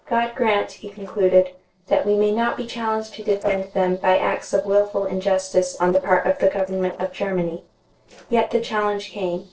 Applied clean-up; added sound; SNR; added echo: neural separator model SepFormer DNS4.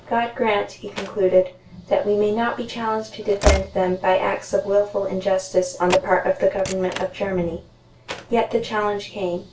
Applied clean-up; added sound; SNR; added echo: none; Slam / Train; 10 dB; reverberation time 0.2 s.